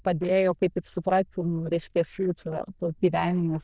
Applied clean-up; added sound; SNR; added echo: neural diffusion model UNIVERSE++.